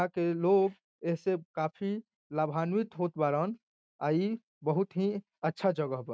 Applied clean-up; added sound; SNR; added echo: none; none; none; none.